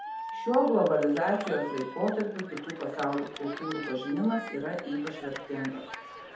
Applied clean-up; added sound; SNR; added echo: none; Cheering; 11 dB; reverberation time 0.6 s.